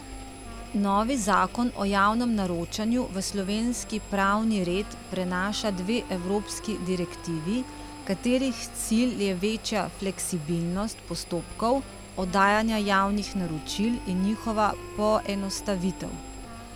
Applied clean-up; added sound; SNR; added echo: none; Engine + Wind instrument, woodwind instrument; 13 dB; none.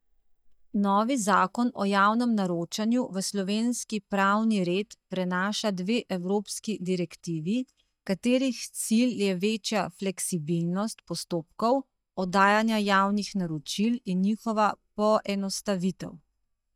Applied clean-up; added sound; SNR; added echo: neural mask model DeepFilterNet 3.